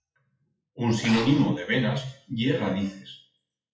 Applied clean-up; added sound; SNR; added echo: classical method WPE with log-MMSE.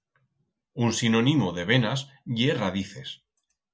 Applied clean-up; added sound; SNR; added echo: none; none; none; none.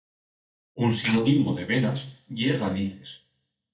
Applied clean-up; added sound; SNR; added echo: neural mask model DeepFilterNet 3.